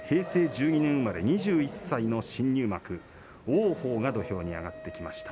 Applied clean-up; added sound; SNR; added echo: none; Wind instrument, woodwind instrument; 19 dB; none.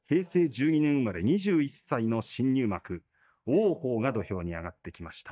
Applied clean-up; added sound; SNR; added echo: neural mask model DeepFilterNet 3.